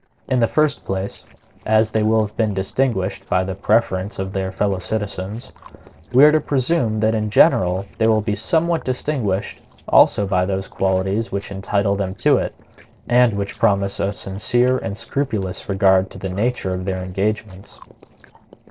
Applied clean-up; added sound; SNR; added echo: neural separator model SepFormer DNS4.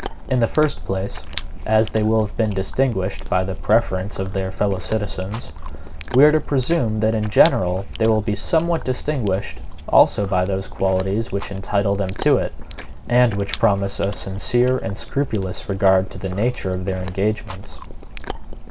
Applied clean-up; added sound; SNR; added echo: none; Chewing, mastication; 17 dB; none.